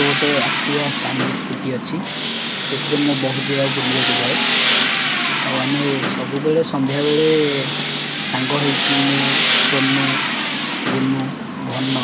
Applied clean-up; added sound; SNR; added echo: none; Tools; -1 dB; none.